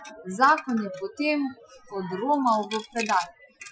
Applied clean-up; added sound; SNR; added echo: classical method Wiener filter.